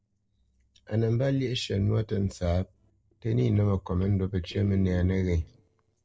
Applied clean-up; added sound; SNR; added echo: neural separator model SepFormer DNS4.